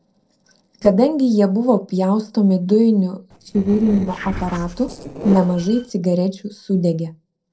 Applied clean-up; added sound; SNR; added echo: neural separator model SepFormer DNS4.